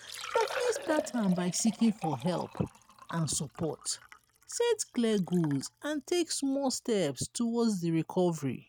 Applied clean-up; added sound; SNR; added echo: neural mask model RNNoise.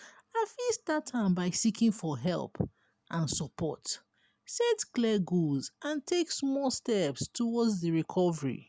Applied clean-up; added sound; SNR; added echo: none; none; none; none.